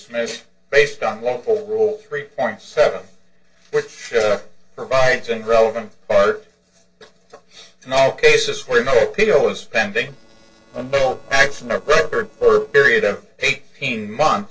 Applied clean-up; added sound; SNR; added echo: neural separator model SepFormer DNS4.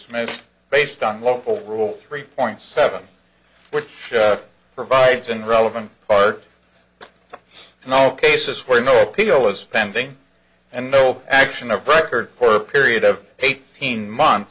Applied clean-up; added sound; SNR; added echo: none; none; none; none.